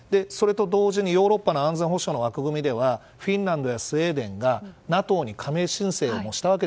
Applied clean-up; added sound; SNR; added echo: none; none; none; none.